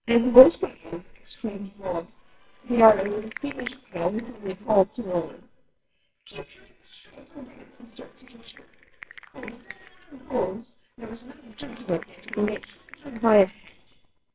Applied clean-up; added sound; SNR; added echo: neural separator model SepFormer WHAMR!.